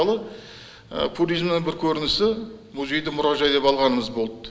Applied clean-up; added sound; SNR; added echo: none; none; none; none.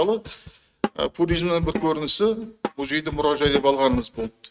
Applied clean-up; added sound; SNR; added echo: neural mask model RNNoise.